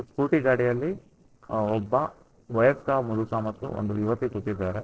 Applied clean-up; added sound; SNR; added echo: neural separator model SepFormer DNS4.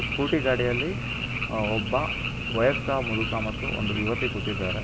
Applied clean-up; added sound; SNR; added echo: none; Frog; 2 dB; none.